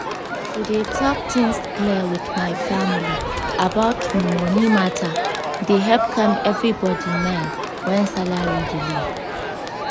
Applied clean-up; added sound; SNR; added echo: none; Crowd; 3 dB; none.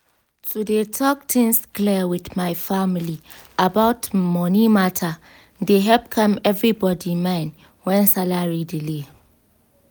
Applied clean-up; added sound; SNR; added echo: none; none; none; none.